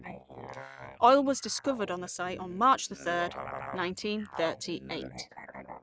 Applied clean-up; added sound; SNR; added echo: neural mask model RNNoise.